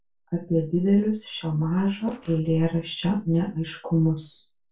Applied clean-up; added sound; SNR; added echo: neural separator model SepFormer DNS4.